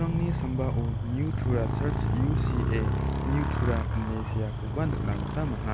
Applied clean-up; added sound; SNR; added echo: none; Motorcycle; -5 dB; none.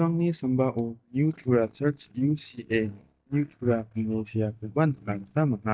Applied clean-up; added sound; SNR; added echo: neural mask model DeepFilterNet 3.